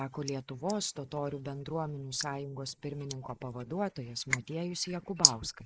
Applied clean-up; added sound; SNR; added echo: neural mask model Resemble Enhance denoiser.